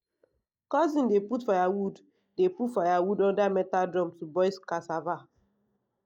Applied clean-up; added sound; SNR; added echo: neural mask model DeepFilterNet 3.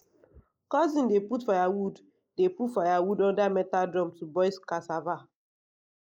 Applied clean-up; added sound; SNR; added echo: neural mask model Resemble Enhance denoiser.